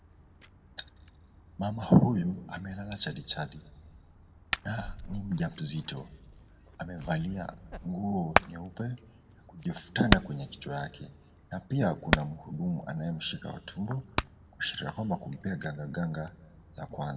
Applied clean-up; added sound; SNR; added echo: none; Hammer; 4 dB; reverberation time 0.9 s.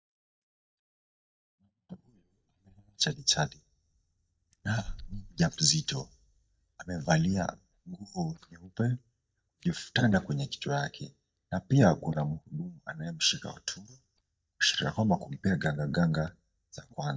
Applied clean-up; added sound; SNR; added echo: neural mask model DeepFilterNet 3.